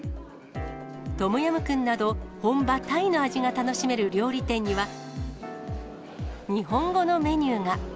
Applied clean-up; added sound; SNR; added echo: none; Bowed string instrument; 18 dB; none.